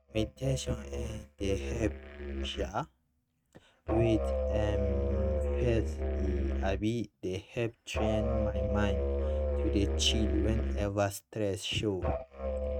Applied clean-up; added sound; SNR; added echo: neural mask model RNNoise.